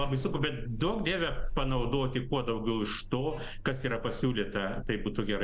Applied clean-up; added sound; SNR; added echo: none; Alarm; 5 dB; none.